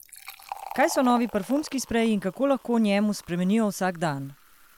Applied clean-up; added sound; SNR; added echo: none; Fill (with liquid); 18 dB; none.